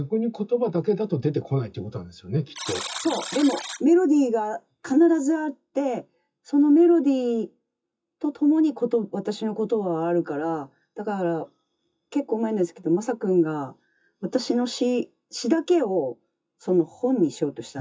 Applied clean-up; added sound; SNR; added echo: classical method WPE with log-MMSE.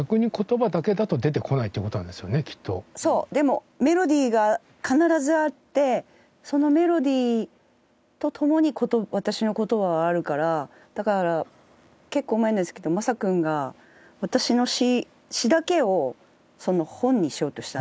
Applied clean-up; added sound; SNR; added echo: none; none; none; none.